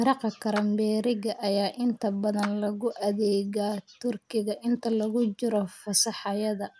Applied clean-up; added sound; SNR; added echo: none; Clapping; 18 dB; none.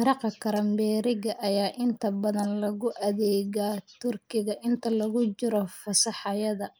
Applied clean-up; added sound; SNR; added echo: neural mask model Resemble Enhance denoiser.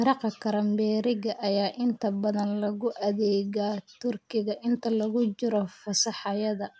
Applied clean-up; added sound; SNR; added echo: none; none; none; none.